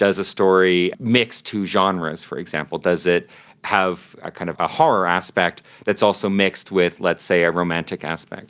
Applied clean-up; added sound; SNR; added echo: none; none; none; none.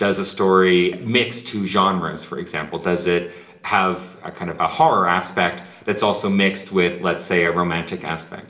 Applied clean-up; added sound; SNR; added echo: none; none; none; reverberation time 0.8 s.